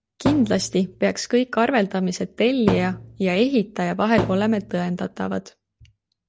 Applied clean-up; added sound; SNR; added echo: none; Thump, thud; 9 dB; none.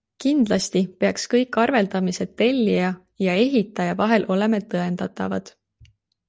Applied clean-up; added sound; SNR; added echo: none; none; none; none.